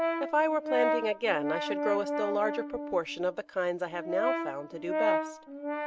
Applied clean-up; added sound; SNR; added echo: none; Brass instrument; 1 dB; none.